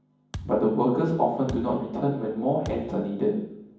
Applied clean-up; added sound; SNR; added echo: none; Thump, thud; 16 dB; reverberation time 1.2 s.